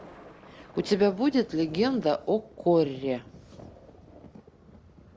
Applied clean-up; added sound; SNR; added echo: none; Thunder; 20 dB; none.